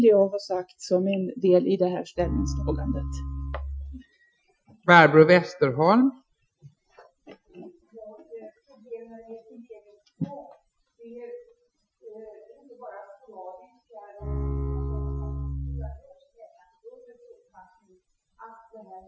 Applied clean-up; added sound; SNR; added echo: classical method Wiener filter.